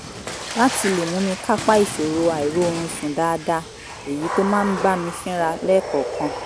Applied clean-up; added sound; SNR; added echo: none; Water / Splash, splatter; 8 dB; none.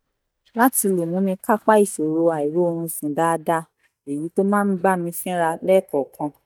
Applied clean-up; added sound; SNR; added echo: neural mask model DeepFilterNet 3.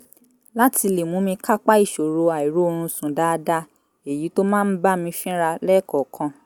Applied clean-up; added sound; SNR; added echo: none; none; none; none.